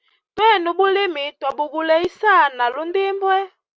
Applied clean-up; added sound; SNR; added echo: none; none; none; none.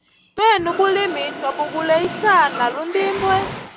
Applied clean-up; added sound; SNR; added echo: none; Mechanisms; 10 dB; none.